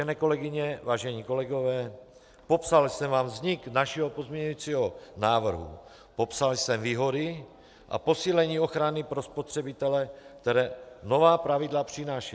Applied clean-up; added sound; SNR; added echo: none; none; none; none.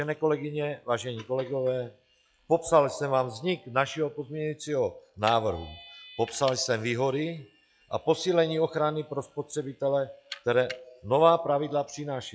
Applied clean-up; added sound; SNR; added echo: classical method log-MMSE.